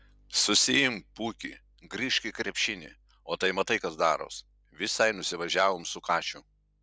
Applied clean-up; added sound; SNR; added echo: none; none; none; none.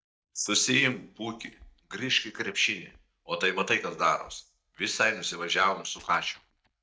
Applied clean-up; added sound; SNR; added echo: neural mask model DeepFilterNet 3.